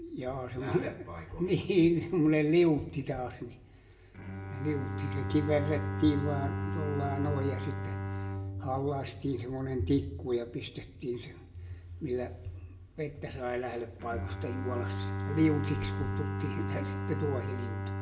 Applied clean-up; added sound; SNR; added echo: none; Bowed string instrument; 5 dB; reverberation time 0.6 s.